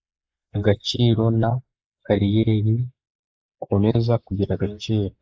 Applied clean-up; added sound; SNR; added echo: neural mask model Resemble Enhance denoiser.